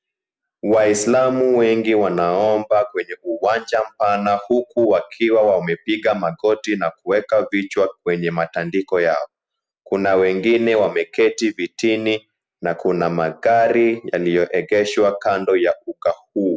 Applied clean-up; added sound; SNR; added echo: none; none; none; none.